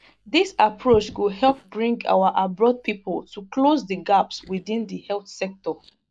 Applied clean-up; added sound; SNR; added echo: neural mask model DeepFilterNet 3.